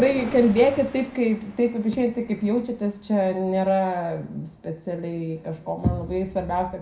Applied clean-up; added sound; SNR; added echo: none; Thunder; 20 dB; reverberation time 0.2 s.